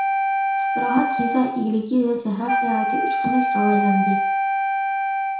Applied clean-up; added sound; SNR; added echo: none; Wind instrument, woodwind instrument; -2 dB; reverberation time 0.6 s.